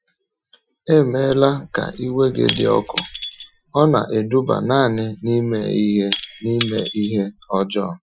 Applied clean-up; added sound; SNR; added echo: classical method Wiener filter.